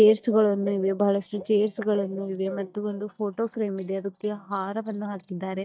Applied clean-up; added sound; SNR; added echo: neural mask model DeepFilterNet 3.